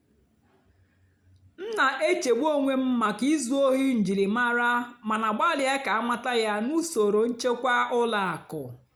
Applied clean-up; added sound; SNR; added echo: none; none; none; none.